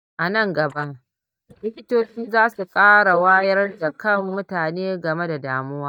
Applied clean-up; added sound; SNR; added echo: neural mask model DeepFilterNet 3.